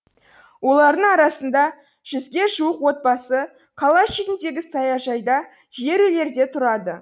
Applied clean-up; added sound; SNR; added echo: none; none; none; none.